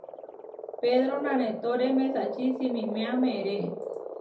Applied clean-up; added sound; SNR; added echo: none; Frog; 7 dB; reverberation time 0.3 s.